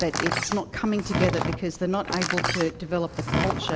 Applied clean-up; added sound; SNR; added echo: none; Door; 1 dB; none.